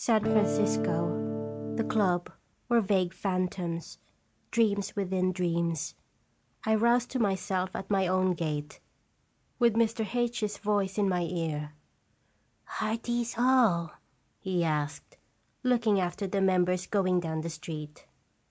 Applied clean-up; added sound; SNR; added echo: none; Electric guitar / Strum; 1 dB; none.